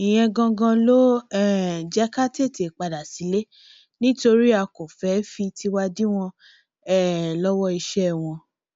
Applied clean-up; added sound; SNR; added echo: none; none; none; none.